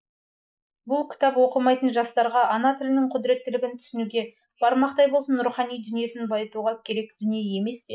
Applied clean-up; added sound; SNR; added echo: neural mask model Resemble Enhance denoiser.